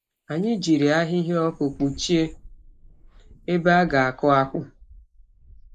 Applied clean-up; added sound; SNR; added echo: neural mask model Resemble Enhance denoiser.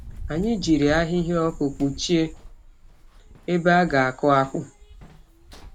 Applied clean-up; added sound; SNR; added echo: none; Run; 16 dB; none.